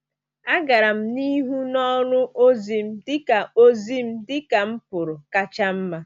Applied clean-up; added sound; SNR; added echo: none; none; none; none.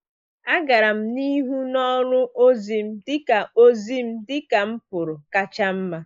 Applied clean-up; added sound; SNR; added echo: neural mask model Resemble Enhance denoiser.